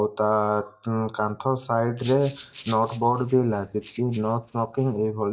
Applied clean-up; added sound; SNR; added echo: neural mask model DeepFilterNet 3.